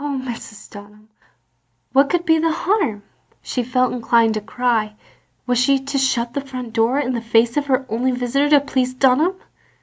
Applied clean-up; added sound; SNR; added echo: none; none; none; none.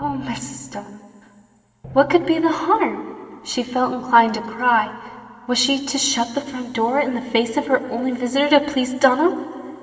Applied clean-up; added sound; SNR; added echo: none; Drum; 18 dB; reverberation time 2.4 s.